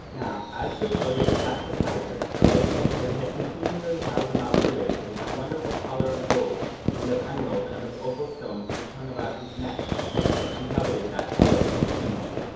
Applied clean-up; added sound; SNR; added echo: none; Fireworks; -4 dB; reverberation time 2.2 s.